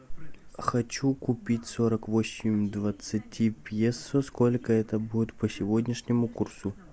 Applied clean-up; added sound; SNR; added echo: none; none; none; none.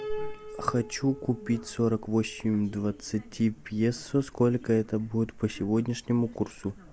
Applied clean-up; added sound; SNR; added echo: none; Piano; 17 dB; none.